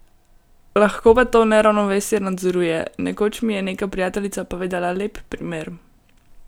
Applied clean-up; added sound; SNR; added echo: none; none; none; none.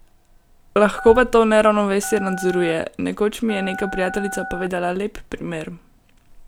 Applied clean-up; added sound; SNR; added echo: none; Telephone; 13 dB; none.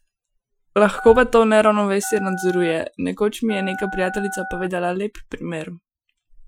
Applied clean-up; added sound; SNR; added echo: classical method Wiener filter.